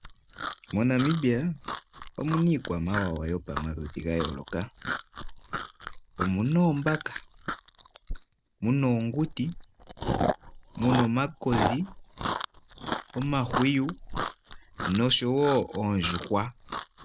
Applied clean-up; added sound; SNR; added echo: none; Chewing, mastication; 7 dB; none.